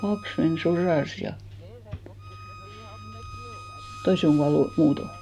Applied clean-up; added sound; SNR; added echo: none; Bowed string instrument; 19 dB; none.